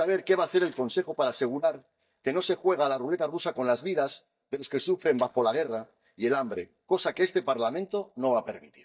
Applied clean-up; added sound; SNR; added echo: neural mask model DeepFilterNet 3.